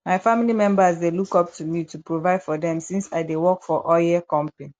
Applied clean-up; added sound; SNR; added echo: none; none; none; none.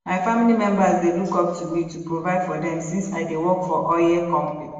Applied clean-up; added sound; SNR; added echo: none; none; none; reverberation time 1.2 s.